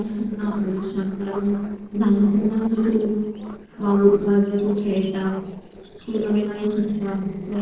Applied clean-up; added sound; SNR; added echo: neural separator model SepFormer DNS4.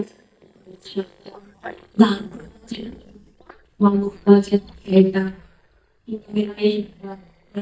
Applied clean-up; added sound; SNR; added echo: neural mask model DeepFilterNet 3.